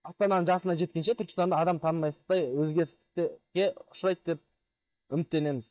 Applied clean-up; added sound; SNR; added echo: neural mask model DeepFilterNet 3.